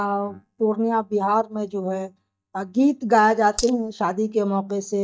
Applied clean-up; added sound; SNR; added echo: neural mask model DeepFilterNet 3.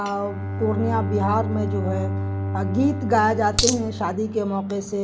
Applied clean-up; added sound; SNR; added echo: none; Bowed string instrument + Coin (dropping); 3 dB; none.